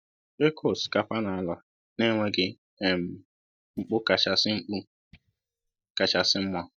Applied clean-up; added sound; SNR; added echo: neural mask model DeepFilterNet 3.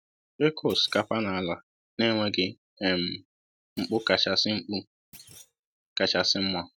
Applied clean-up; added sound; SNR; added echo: neural mask model RNNoise.